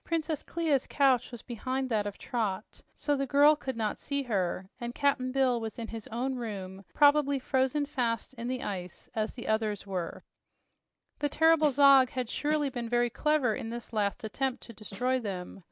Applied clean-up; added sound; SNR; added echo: none; Snare drum; 18 dB; none.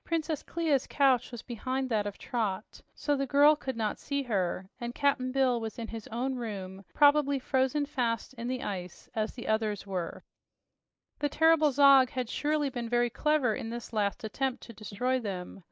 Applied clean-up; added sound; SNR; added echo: neural mask model Resemble Enhance denoiser.